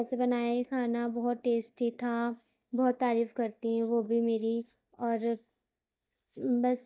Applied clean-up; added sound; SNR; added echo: neural mask model DeepFilterNet 3.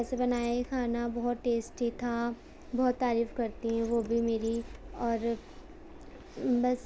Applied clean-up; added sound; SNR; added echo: none; Printer; 16 dB; none.